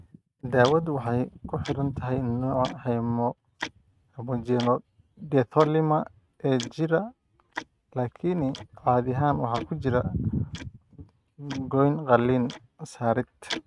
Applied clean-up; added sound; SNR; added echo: neural mask model RNNoise.